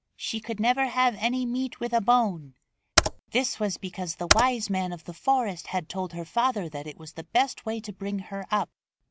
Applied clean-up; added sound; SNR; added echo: none; Computer keyboard; 2 dB; none.